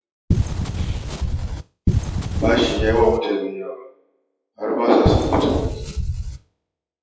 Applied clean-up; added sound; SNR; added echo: classical method WPE with log-MMSE.